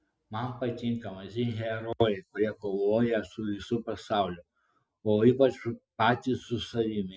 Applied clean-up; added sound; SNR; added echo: none; none; none; none.